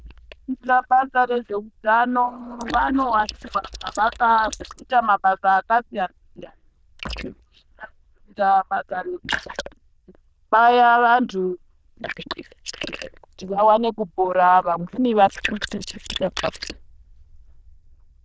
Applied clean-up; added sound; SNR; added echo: neural diffusion model UNIVERSE++.